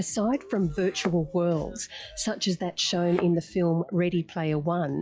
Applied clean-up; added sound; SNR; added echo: classical method log-MMSE.